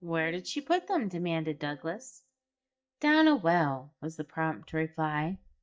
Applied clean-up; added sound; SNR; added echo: neural mask model DeepFilterNet 3.